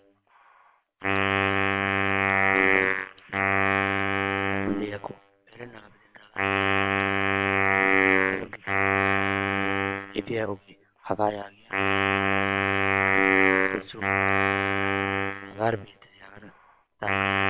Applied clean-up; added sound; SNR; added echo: neural separator model SepFormer WHAM!.